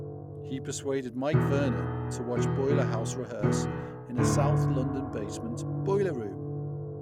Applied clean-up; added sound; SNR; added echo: none; Piano; -4 dB; none.